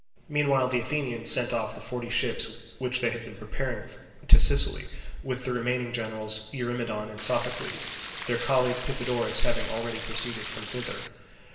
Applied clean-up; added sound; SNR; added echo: none; Stream; 8 dB; reverberation time 1.3 s.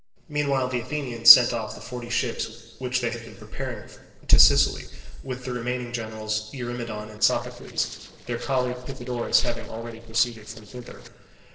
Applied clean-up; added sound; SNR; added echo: neural separator model SepFormer DNS4.